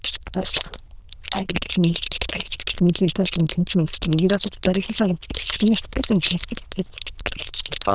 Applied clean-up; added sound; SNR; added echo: neural diffusion model UNIVERSE++.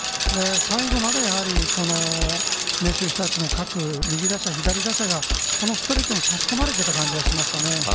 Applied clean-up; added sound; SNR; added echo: none; Bicycle; -3 dB; none.